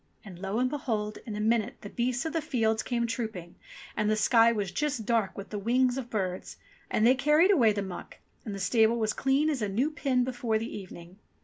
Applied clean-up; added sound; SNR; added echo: none; none; none; none.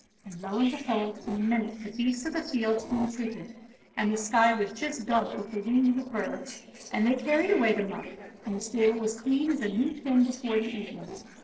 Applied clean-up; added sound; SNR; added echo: neural separator model SepFormer DNS4.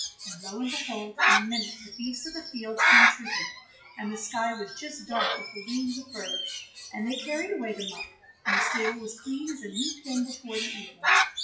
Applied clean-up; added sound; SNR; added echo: classical method WPE with log-MMSE.